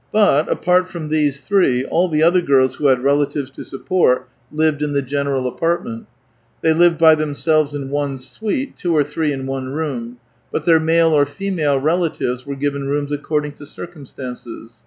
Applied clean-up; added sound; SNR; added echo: none; none; none; none.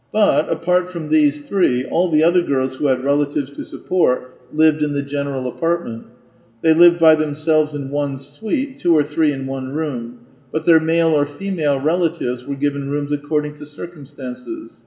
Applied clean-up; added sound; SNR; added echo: none; none; none; reverberation time 2.6 s.